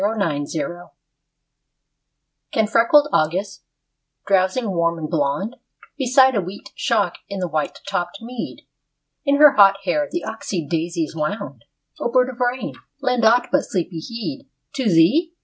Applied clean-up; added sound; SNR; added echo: none; none; none; none.